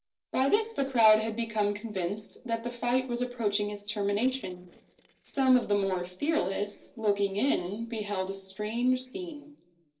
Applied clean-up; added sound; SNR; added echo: neural separator model SepFormer DNS4.